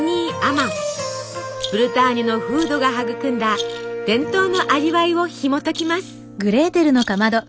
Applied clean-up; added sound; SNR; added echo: none; Rattle; 19 dB; none.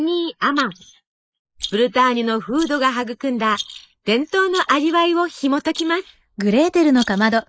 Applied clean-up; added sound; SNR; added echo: neural mask model Resemble Enhance denoiser.